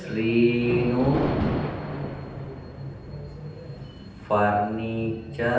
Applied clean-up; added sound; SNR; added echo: none; Thunder; 6 dB; reverberation time 0.9 s.